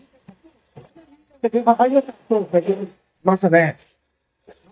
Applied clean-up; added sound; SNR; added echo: neural mask model DeepFilterNet 3.